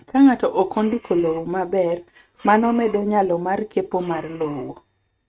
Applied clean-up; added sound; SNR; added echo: neural mask model RNNoise.